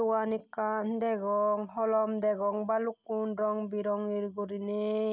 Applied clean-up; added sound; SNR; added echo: none; none; none; none.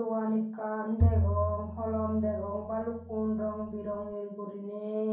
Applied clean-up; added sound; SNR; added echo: none; Bowed string instrument; 0 dB; reverberation time 0.6 s.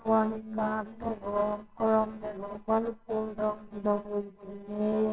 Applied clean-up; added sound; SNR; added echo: neural separator model SepFormer WHAMR!.